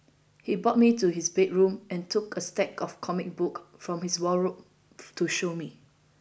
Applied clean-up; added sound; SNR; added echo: none; none; none; none.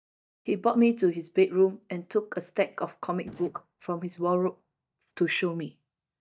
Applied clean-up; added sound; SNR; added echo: neural mask model DeepFilterNet 3.